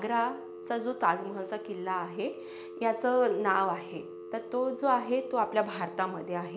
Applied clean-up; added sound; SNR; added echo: none; Telephone; 13 dB; none.